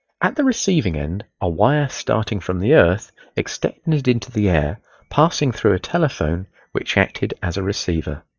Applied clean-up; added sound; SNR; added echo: neural mask model DeepFilterNet 3.